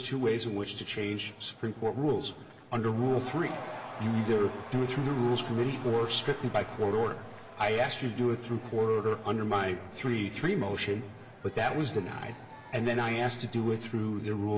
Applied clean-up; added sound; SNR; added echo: none; Crowd / Cheering; 16 dB; reverberation time 2.2 s.